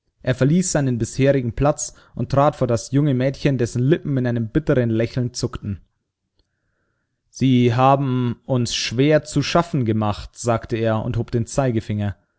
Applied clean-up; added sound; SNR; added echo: none; none; none; none.